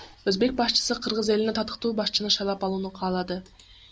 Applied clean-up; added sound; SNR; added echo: none; none; none; none.